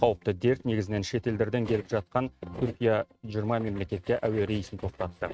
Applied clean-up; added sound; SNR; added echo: neural mask model RNNoise.